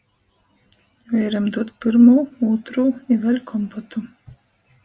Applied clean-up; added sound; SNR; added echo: none; none; none; none.